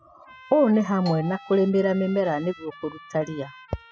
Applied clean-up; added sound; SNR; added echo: classical method spectral subtraction.